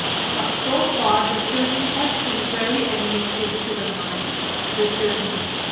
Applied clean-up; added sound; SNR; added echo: none; Rain; -1 dB; reverberation time 1.2 s.